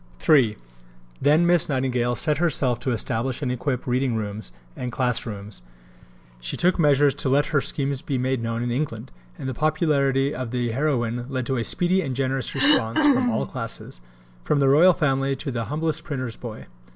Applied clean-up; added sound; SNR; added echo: none; Cough; -2 dB; none.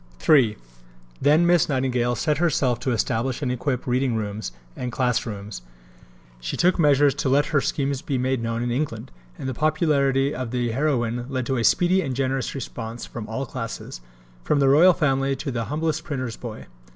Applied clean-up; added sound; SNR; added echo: none; none; none; none.